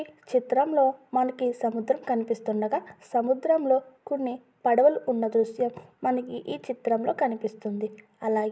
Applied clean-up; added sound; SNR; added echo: none; none; none; none.